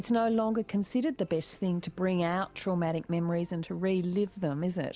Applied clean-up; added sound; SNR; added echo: none; none; none; none.